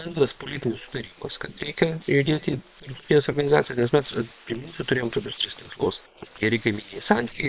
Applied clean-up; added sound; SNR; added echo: neural separator model SepFormer WHAM!.